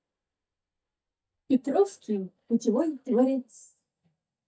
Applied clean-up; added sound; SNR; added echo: neural mask model DeepFilterNet 3.